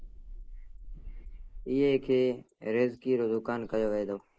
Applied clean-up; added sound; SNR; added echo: neural mask model Resemble Enhance denoiser.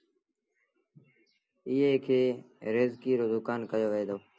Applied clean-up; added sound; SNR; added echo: none; none; none; none.